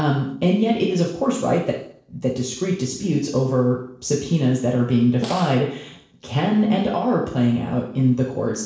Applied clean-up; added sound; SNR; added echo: neural separator model SepFormer DNS4.